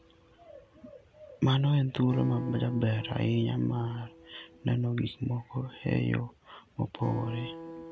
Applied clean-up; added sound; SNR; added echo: none; Acoustic guitar; 16 dB; none.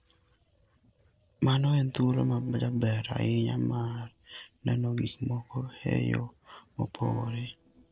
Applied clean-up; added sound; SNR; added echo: neural separator model SepFormer DNS4.